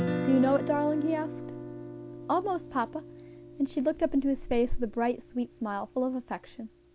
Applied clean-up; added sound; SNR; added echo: none; Guitar; 9 dB; none.